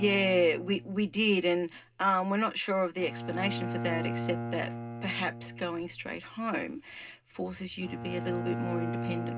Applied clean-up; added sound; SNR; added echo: none; Bowed string instrument; 7 dB; reverberation time 0.2 s.